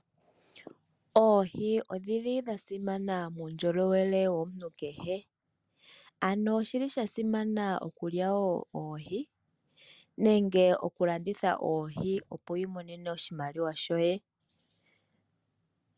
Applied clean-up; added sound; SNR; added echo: none; none; none; none.